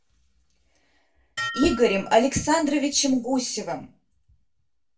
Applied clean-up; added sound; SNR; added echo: none; Dishes, pots, and pans; 13 dB; reverberation time 0.2 s.